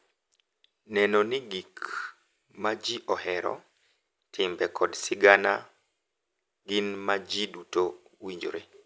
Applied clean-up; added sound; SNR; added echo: none; none; none; none.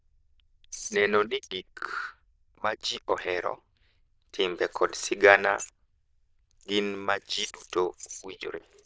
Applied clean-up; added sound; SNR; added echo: neural diffusion model UNIVERSE++.